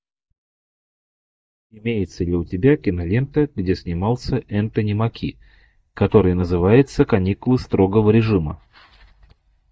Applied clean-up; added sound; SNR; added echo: neural mask model DeepFilterNet 3.